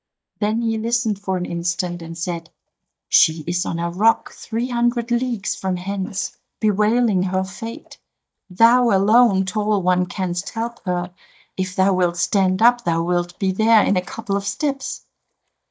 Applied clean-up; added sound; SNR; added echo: neural mask model DeepFilterNet 3.